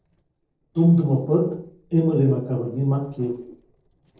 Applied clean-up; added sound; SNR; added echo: neural separator model SepFormer DNS4.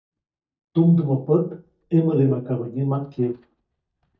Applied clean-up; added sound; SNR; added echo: neural mask model DeepFilterNet 3.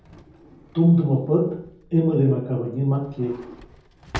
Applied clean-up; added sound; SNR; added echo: none; Drawer open or close; 19 dB; reverberation time 0.7 s.